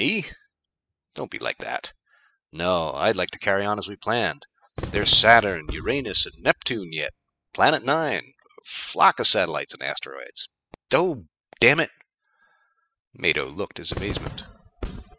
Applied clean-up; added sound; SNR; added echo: classical method spectral subtraction.